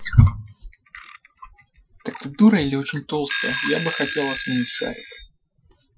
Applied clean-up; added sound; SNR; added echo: classical method Wiener filter.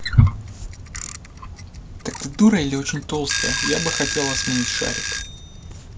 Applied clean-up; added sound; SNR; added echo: none; Wild animals + Alarm / Clock; 0 dB; none.